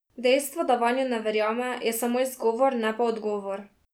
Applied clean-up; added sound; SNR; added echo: none; none; none; none.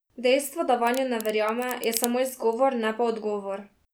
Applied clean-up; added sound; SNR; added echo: none; Crack; 13 dB; none.